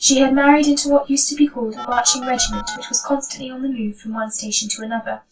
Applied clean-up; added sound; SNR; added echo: none; Telephone; 18 dB; reverberation time 0.1 s.